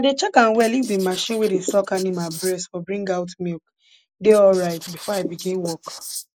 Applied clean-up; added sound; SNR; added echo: neural mask model Resemble Enhance denoiser.